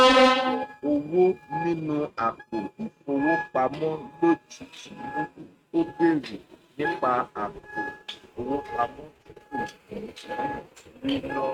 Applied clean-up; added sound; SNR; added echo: neural mask model RNNoise.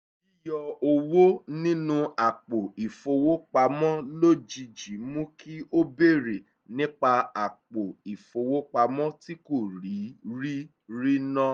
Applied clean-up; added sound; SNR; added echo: none; none; none; none.